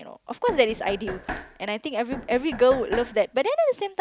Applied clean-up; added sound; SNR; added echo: none; Knock; 13 dB; none.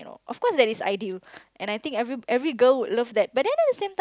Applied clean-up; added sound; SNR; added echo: none; none; none; none.